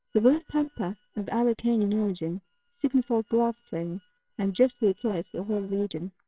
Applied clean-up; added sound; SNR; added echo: neural separator model SepFormer WHAMR!.